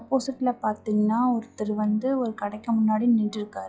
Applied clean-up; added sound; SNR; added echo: classical method log-MMSE.